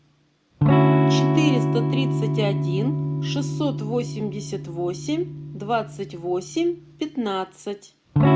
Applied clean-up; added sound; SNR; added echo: none; Electric guitar / Strum; -5 dB; none.